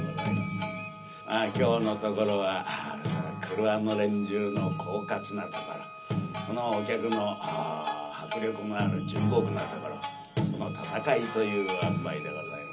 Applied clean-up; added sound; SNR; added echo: none; Bowed string instrument; 16 dB; reverberation time 0.4 s.